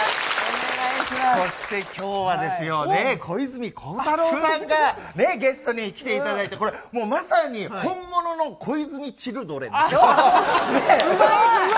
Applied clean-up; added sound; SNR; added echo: none; none; none; none.